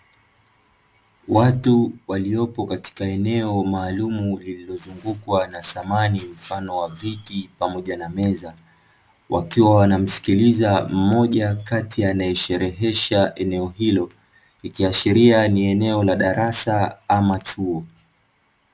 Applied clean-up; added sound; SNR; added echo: none; none; none; none.